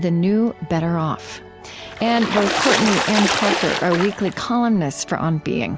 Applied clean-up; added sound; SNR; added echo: none; Water / Splash, splatter; 2 dB; none.